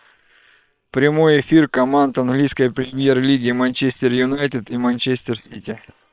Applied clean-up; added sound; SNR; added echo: neural separator model SepFormer WHAM!.